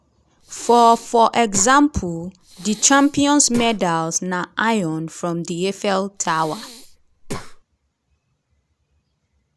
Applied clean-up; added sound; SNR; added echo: none; Breathing; 15 dB; none.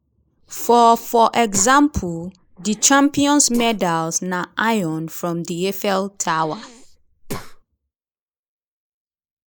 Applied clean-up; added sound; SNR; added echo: neural mask model Resemble Enhance denoiser.